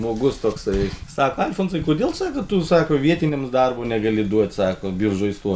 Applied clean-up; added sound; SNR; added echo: none; none; none; none.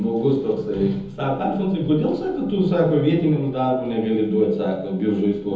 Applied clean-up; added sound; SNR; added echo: none; none; none; reverberation time 1.0 s.